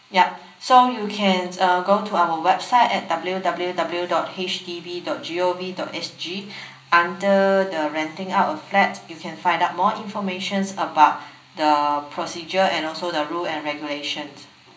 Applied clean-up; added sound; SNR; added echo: none; none; none; reverberation time 0.5 s.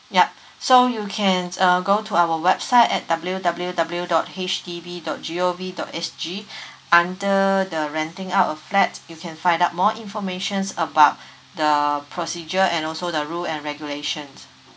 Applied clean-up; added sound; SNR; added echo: none; none; none; none.